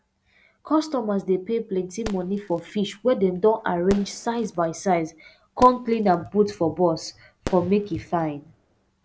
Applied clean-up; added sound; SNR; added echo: none; Fireworks; 17 dB; none.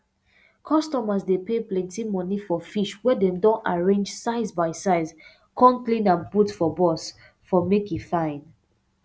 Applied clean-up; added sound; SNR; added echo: none; none; none; none.